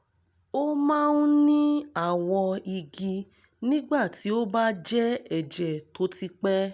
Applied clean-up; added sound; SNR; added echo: none; none; none; none.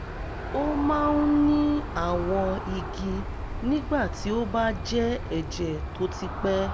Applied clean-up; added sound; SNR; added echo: none; Aircraft; 6 dB; none.